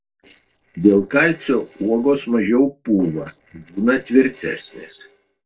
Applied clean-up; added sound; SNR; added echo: neural separator model SepFormer DNS4.